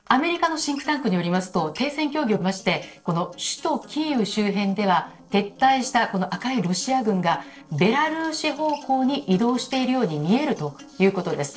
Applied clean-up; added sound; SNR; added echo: neural separator model SepFormer DNS4.